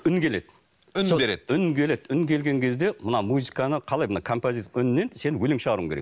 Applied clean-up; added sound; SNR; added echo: none; none; none; none.